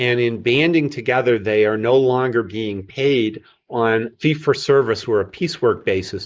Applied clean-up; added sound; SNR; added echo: neural mask model Resemble Enhance denoiser.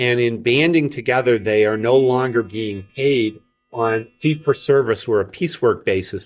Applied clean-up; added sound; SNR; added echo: neural mask model DeepFilterNet 3.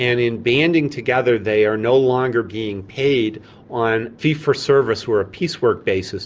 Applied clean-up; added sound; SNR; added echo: none; none; none; none.